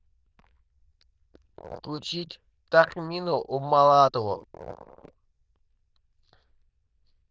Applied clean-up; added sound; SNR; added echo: neural diffusion model UNIVERSE++.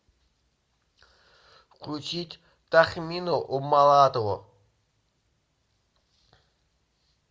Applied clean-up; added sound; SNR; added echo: none; none; none; none.